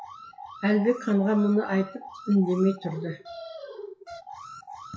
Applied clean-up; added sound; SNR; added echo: classical method WPE with log-MMSE.